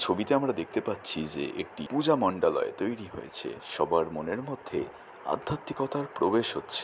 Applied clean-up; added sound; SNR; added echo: none; none; none; none.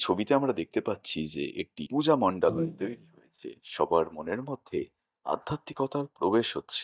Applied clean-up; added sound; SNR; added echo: neural mask model DeepFilterNet 3.